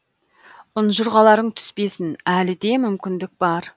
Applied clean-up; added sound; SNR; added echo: none; none; none; none.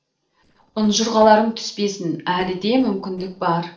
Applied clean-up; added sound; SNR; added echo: neural separator model SepFormer DNS4.